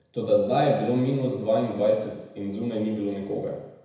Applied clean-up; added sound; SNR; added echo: none; none; none; reverberation time 1.0 s.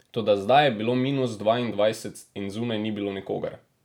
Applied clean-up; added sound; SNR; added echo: none; none; none; none.